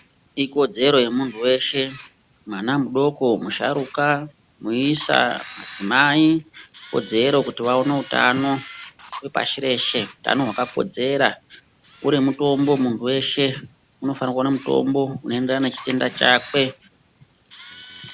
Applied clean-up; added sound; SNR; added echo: none; Camera; 16 dB; none.